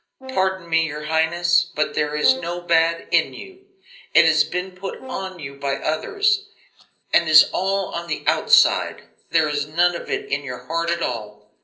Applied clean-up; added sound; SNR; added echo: neural separator model SepFormer DNS4.